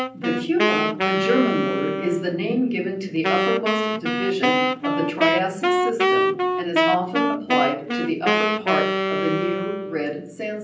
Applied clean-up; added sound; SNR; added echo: none; Wind instrument, woodwind instrument; -2 dB; reverberation time 0.6 s.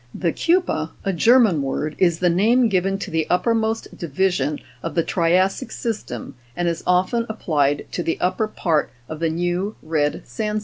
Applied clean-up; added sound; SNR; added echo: none; none; none; none.